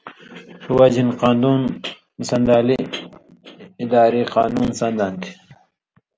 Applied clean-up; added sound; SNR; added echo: none; none; none; none.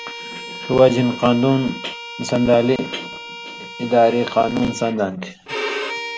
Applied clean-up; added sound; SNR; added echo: none; Bowed string instrument; 12 dB; none.